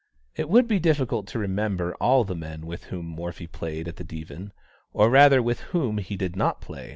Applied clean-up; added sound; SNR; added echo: none; none; none; none.